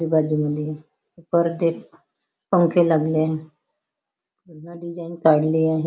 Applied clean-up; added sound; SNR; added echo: none; none; none; none.